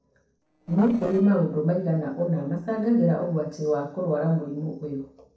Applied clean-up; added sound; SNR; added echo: neural separator model SepFormer DNS4.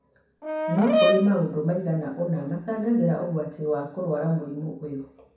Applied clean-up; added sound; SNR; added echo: none; Brass instrument; 0 dB; reverberation time 0.6 s.